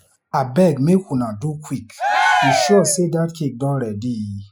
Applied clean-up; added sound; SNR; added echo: classical method Wiener filter.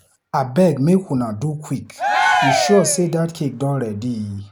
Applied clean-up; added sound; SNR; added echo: none; Cheering; 2 dB; none.